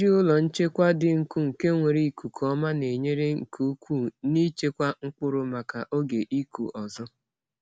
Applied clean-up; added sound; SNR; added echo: none; none; none; none.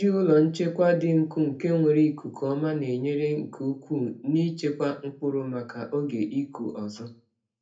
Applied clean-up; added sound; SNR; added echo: none; none; none; reverberation time 0.3 s.